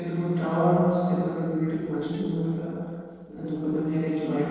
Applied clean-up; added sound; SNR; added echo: neural separator model SepFormer DNS4.